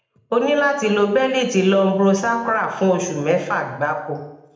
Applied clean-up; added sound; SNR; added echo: none; none; none; reverberation time 0.8 s.